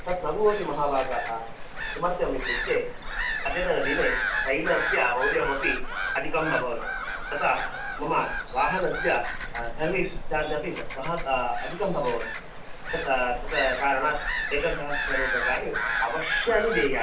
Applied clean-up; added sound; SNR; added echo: none; Gull, seagull / Bird vocalization, bird call, bird song; 2 dB; reverberation time 0.3 s.